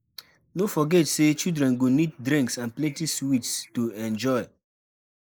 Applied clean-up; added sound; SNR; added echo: neural mask model Resemble Enhance denoiser.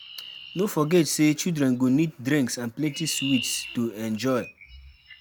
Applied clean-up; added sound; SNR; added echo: none; Chirp, tweet; 15 dB; none.